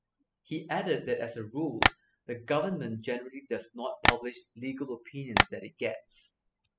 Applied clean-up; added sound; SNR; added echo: classical method spectral subtraction.